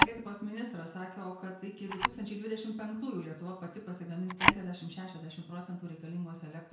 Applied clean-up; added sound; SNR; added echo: none; Camera; -4 dB; reverberation time 0.5 s.